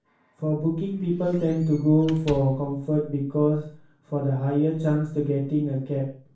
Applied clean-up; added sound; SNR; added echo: none; Squeak / Slam; 19 dB; reverberation time 0.3 s.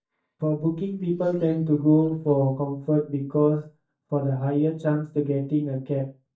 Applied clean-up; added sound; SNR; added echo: neural mask model DeepFilterNet 3.